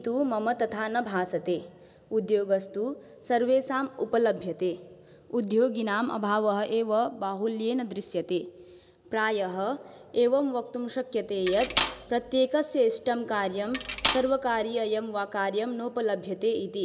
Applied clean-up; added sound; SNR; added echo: none; Cutlery, silverware; 1 dB; none.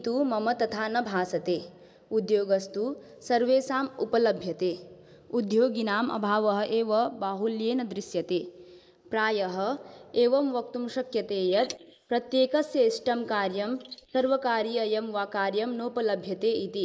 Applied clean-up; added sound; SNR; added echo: neural mask model Resemble Enhance denoiser.